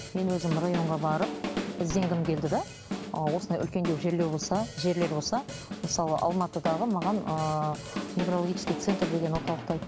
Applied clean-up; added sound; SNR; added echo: none; Drum kit; 7 dB; none.